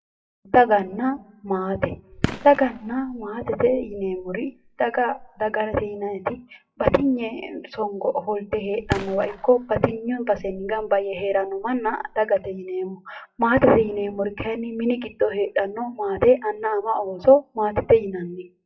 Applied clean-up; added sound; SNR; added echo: classical method WPE with log-MMSE.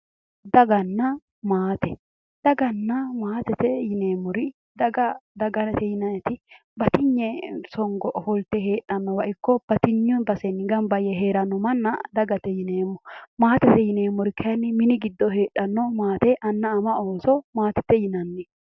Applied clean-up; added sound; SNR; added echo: none; none; none; none.